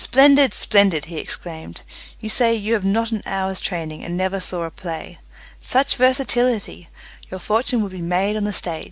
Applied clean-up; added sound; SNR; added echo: none; none; none; none.